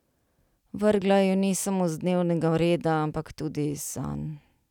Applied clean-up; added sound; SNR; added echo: none; none; none; none.